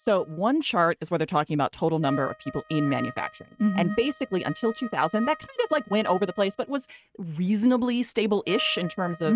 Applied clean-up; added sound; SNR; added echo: neural mask model RNNoise.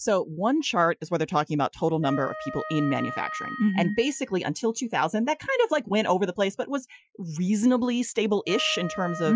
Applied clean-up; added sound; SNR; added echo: classical method Wiener filter.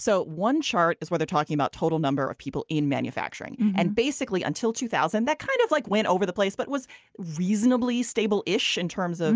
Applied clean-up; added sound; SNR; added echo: none; none; none; none.